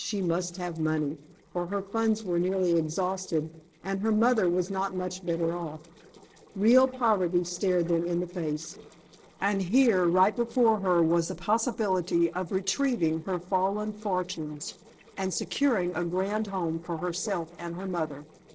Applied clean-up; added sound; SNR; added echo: neural separator model SepFormer DNS4.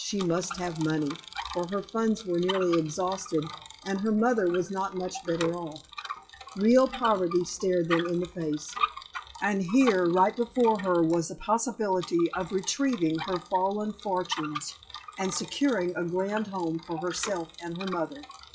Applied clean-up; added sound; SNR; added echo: classical method WPE with log-MMSE.